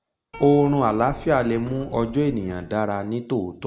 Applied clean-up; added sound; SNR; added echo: none; Keyboard (musical); 17 dB; none.